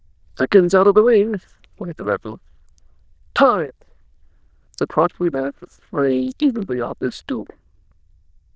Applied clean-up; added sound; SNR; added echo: neural diffusion model UNIVERSE++.